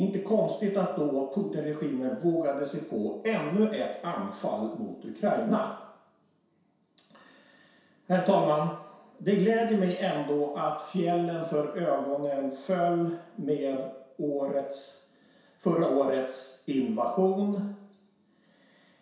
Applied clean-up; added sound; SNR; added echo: none; none; none; reverberation time 0.7 s.